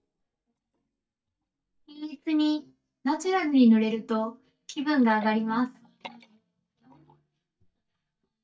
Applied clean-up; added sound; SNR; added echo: neural mask model DeepFilterNet 3.